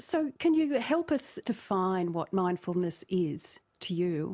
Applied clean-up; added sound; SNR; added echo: none; none; none; none.